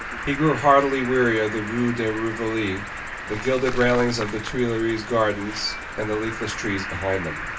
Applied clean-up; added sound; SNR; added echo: none; Cricket; 8 dB; reverberation time 0.2 s.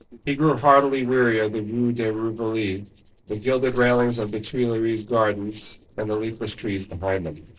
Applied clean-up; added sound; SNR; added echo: neural separator model SepFormer DNS4.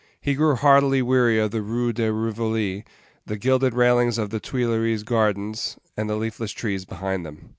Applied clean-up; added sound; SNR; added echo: none; none; none; none.